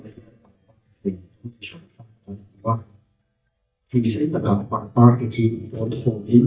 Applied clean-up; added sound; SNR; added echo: neural mask model DeepFilterNet 3.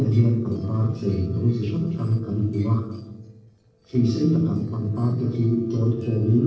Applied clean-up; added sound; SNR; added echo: neural separator model SepFormer DNS4.